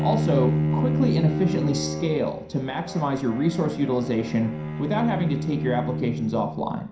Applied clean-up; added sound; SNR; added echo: none; Bowed string instrument; 2 dB; reverberation time 0.5 s.